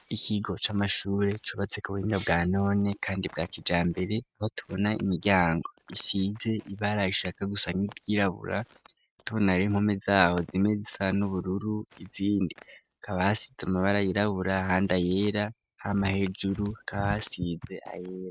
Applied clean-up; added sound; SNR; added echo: neural mask model RNNoise.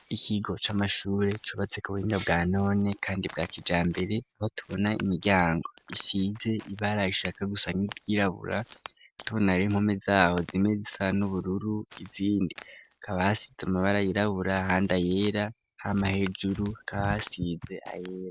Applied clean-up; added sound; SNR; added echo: none; Crack; 20 dB; none.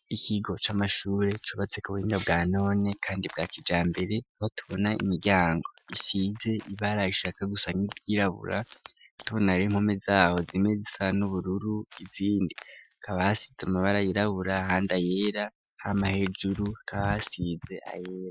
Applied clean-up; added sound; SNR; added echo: classical method Wiener filter.